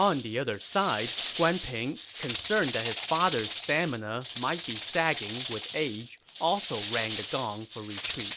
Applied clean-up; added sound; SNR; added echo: none; Rattle / Rattle (instrument); -4 dB; none.